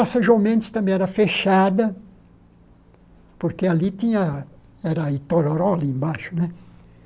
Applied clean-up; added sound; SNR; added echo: none; none; none; none.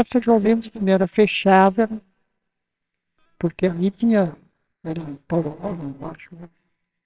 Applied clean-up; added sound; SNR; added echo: neural separator model SepFormer WHAMR!.